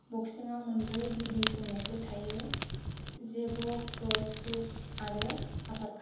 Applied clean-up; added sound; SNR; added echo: none; Crackle; -3 dB; reverberation time 1.3 s.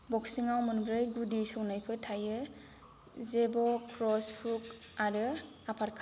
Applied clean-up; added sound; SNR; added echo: none; none; none; none.